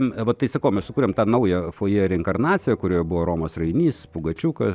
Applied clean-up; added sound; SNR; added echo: none; none; none; none.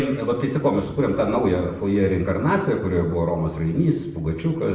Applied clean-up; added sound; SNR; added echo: none; none; none; reverberation time 0.7 s.